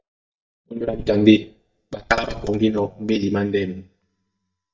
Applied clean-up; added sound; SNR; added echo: neural mask model DeepFilterNet 3.